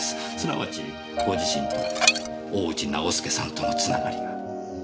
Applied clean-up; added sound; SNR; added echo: none; Dishes, pots, and pans; 1 dB; none.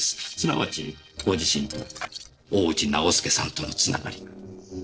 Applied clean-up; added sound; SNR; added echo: neural separator model SepFormer DNS4.